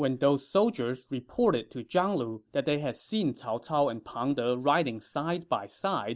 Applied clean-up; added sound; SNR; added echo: none; none; none; none.